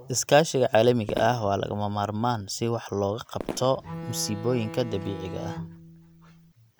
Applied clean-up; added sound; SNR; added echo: none; Bowed string instrument + Fireworks; 12 dB; none.